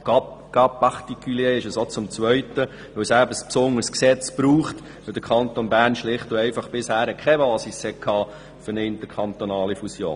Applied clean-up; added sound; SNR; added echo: none; none; none; none.